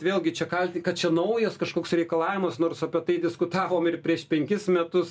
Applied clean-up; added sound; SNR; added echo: none; none; none; none.